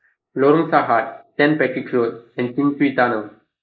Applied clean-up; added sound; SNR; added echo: neural mask model Resemble Enhance denoiser.